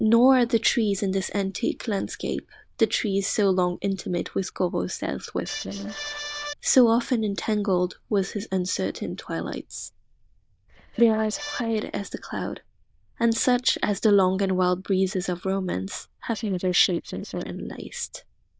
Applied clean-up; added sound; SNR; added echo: neural diffusion model UNIVERSE++.